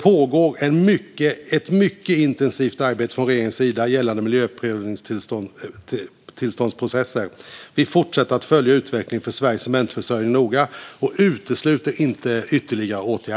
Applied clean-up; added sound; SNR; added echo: none; none; none; none.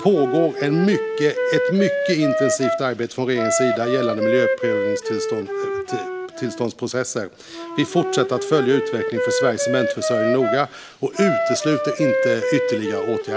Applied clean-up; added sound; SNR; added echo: none; Wind instrument, woodwind instrument; 1 dB; none.